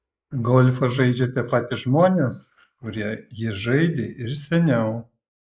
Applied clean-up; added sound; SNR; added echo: neural mask model Resemble Enhance denoiser.